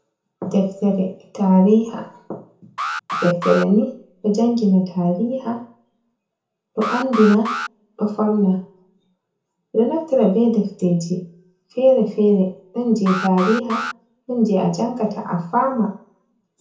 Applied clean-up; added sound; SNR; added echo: none; Alarm; 8 dB; reverberation time 0.5 s.